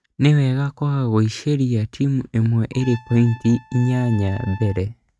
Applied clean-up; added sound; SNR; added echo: neural mask model RNNoise.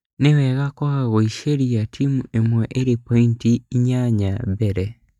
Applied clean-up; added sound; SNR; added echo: neural mask model DeepFilterNet 3.